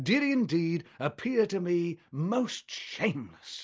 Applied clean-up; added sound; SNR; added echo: none; none; none; none.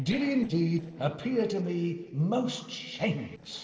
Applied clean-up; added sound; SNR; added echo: neural separator model SepFormer DNS4.